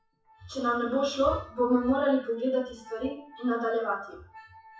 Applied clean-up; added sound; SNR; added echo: classical method WPE with log-MMSE.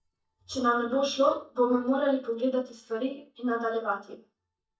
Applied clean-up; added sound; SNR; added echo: neural mask model DeepFilterNet 3.